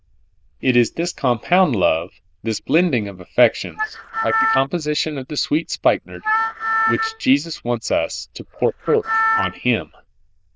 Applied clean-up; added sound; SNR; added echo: neural diffusion model UNIVERSE++.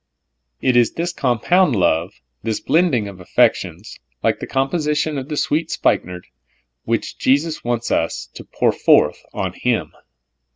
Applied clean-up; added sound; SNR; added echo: none; none; none; none.